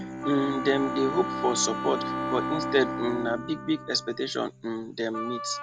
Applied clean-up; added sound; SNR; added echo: none; Bowed string instrument + Wind instrument, woodwind instrument; 5 dB; none.